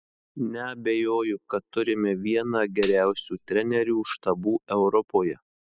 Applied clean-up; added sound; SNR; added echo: classical method spectral subtraction.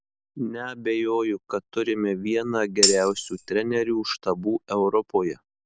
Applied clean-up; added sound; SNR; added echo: none; Tambourine; 1 dB; none.